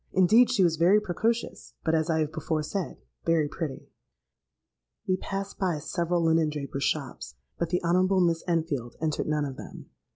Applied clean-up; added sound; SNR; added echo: none; none; none; none.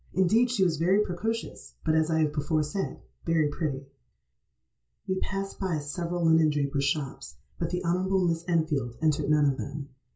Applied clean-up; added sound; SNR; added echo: none; none; none; reverberation time 0.2 s.